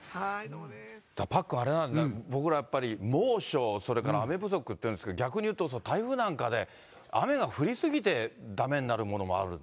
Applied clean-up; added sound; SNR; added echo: none; none; none; none.